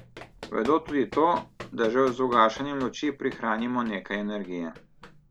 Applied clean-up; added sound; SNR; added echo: none; Run; 18 dB; none.